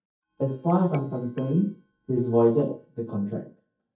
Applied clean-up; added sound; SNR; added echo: neural mask model DeepFilterNet 3.